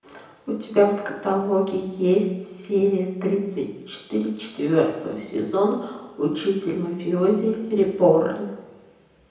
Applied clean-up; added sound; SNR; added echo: none; none; none; reverberation time 0.9 s.